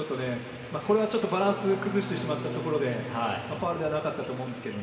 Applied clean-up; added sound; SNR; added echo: none; Bowed string instrument; 13 dB; reverberation time 2.2 s.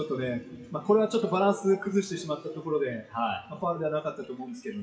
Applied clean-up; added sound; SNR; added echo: classical method WPE with log-MMSE.